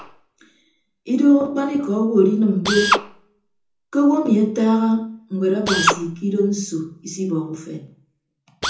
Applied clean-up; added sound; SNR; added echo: none; Drill; 8 dB; reverberation time 0.5 s.